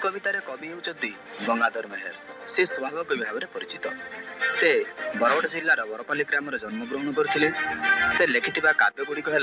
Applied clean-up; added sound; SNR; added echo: none; none; none; none.